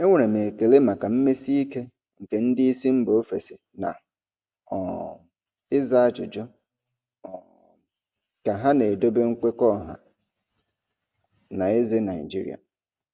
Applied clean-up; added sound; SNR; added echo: none; none; none; none.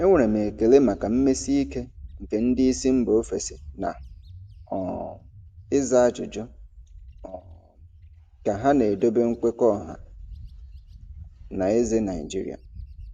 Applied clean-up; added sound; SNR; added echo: none; Bird; 18 dB; none.